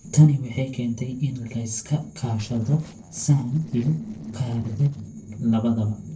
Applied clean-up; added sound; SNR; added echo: neural separator model SepFormer DNS4.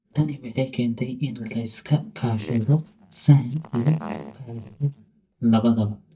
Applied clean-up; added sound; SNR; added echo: neural mask model DeepFilterNet 3.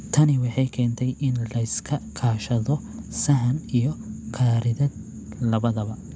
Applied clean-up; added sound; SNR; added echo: none; none; none; none.